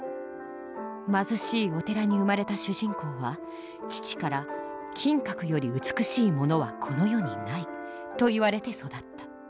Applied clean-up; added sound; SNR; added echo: none; none; none; none.